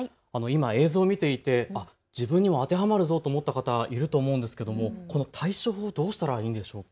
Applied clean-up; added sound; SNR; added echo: none; none; none; none.